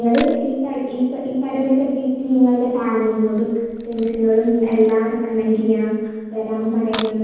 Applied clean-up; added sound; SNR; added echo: none; Camera; 18 dB; reverberation time 1.2 s.